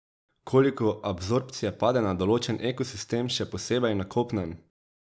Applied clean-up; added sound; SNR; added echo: none; none; none; none.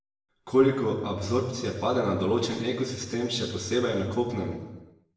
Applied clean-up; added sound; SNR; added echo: none; none; none; reverberation time 1.1 s.